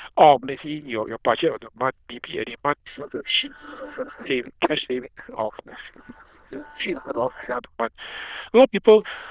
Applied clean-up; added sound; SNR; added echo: neural diffusion model UNIVERSE++.